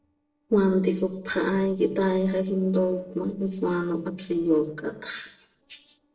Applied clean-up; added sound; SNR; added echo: neural separator model SepFormer DNS4.